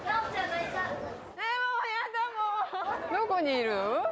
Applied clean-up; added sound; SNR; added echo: none; none; none; none.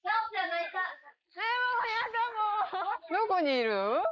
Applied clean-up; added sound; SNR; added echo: neural mask model Resemble Enhance denoiser.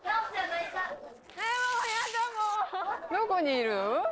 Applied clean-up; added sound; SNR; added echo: neural separator model SepFormer DNS4.